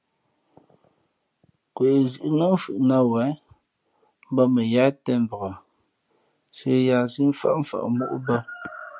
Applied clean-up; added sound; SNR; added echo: none; none; none; none.